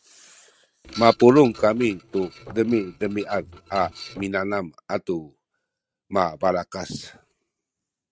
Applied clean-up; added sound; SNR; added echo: neural mask model RNNoise.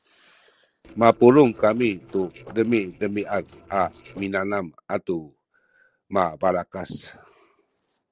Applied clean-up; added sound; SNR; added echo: neural separator model SepFormer DNS4.